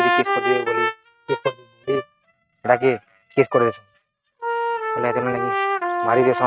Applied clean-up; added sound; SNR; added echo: neural mask model RNNoise.